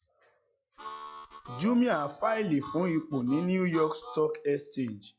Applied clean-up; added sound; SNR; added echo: classical method log-MMSE.